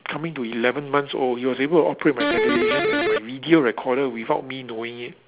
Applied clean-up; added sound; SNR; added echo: none; Electric guitar; -3 dB; none.